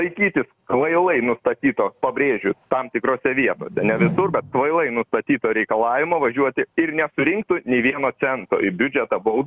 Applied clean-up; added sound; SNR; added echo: none; Whoosh, swoosh, swish; 7 dB; none.